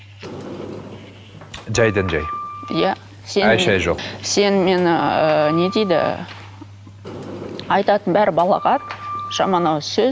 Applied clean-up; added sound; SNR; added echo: none; Sliding door; 13 dB; none.